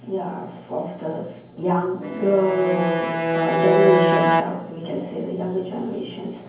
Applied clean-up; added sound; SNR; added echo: none; Bowed string instrument; -2 dB; reverberation time 0.9 s.